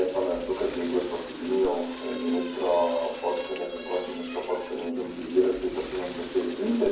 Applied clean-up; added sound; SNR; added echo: none; Toilet flush / Door; 12 dB; reverberation time 0.9 s.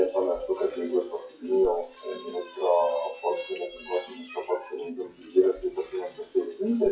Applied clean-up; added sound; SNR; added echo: classical method WPE with log-MMSE.